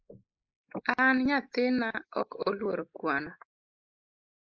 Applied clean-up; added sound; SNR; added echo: neural mask model Resemble Enhance denoiser.